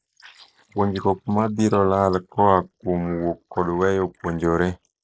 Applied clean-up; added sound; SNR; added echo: neural mask model Resemble Enhance denoiser.